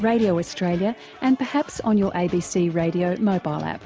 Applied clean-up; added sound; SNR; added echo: none; none; none; none.